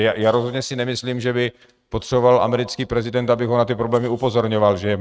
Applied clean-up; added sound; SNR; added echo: neural mask model RNNoise.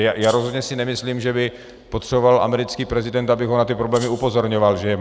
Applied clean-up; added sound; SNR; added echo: none; Rattle (instrument); 17 dB; none.